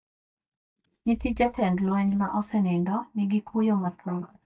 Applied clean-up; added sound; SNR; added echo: neural mask model DeepFilterNet 3.